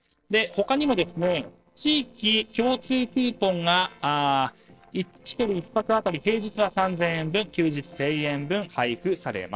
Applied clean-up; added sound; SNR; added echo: neural separator model SepFormer DNS4.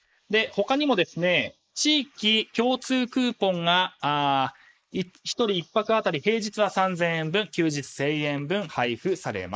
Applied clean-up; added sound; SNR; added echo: neural mask model Resemble Enhance denoiser.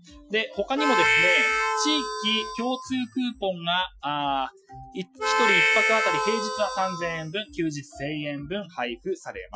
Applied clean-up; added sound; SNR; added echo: classical method Wiener filter.